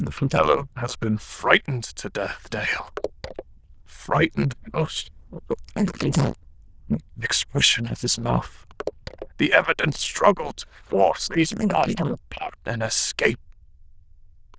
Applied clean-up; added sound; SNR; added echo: neural diffusion model UNIVERSE++.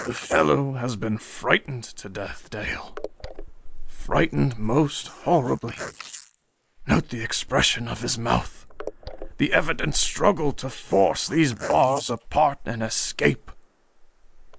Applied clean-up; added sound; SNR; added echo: neural mask model Resemble Enhance denoiser.